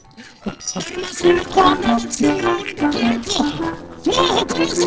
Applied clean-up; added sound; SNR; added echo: neural separator model SepFormer DNS4.